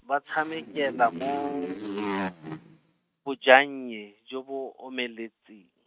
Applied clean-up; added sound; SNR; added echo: neural mask model RNNoise.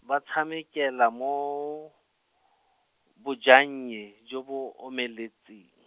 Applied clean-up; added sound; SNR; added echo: none; none; none; none.